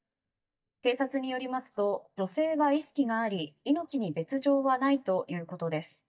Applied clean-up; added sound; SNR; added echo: neural mask model DeepFilterNet 3.